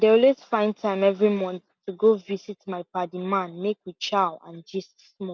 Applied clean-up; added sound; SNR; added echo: none; none; none; none.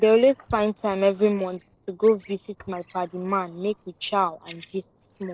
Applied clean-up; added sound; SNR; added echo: neural separator model SepFormer DNS4.